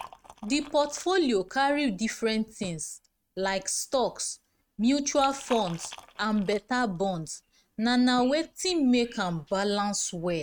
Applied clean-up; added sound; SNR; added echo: neural mask model RNNoise.